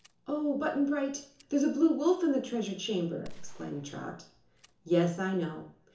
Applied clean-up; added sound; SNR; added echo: none; Gunshot, gunfire; 20 dB; reverberation time 0.7 s.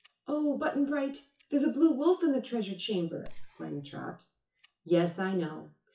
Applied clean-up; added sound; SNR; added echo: classical method WPE with log-MMSE.